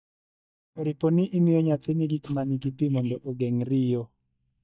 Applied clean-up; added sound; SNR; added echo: neural mask model DeepFilterNet 3.